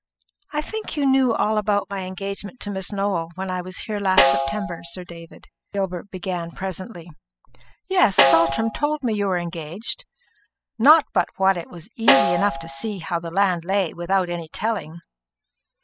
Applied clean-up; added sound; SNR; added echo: classical method spectral subtraction.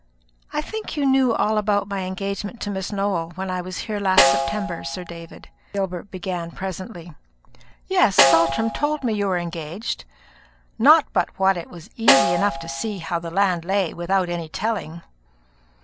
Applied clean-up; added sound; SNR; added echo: none; Snare drum; 1 dB; none.